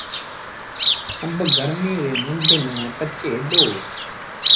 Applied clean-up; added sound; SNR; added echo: none; Chirp, tweet; -4 dB; reverberation time 0.3 s.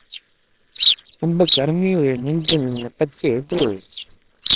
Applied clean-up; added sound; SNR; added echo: neural separator model SepFormer WHAMR!.